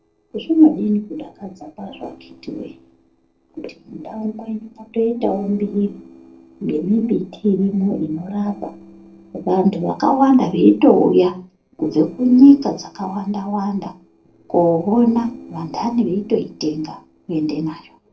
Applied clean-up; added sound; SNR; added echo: neural separator model SepFormer DNS4.